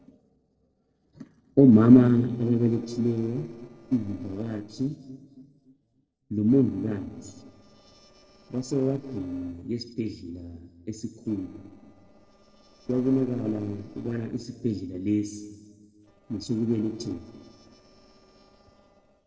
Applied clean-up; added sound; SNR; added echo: neural separator model SepFormer DNS4.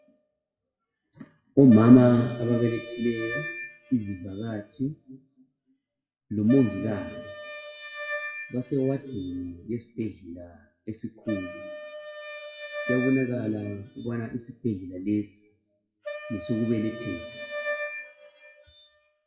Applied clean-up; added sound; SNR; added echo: classical method WPE with log-MMSE.